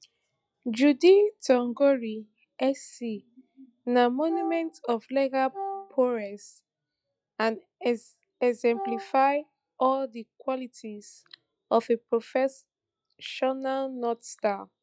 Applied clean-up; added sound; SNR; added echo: classical method log-MMSE.